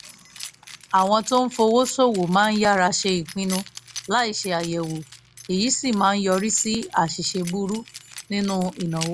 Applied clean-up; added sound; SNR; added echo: none; Keys jangling; 14 dB; none.